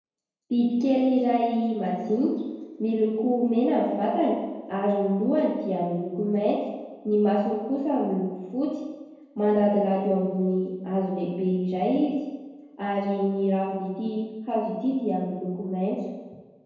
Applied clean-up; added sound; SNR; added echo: none; none; none; reverberation time 1.2 s.